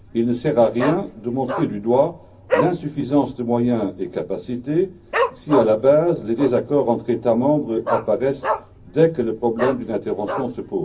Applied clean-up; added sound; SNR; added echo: none; Dog; 9 dB; reverberation time 0.4 s.